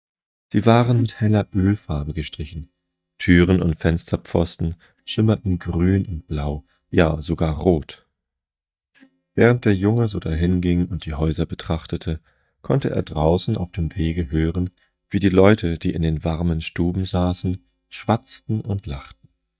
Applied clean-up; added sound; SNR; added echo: neural mask model DeepFilterNet 3.